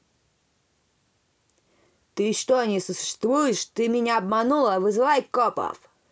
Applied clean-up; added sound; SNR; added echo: none; none; none; none.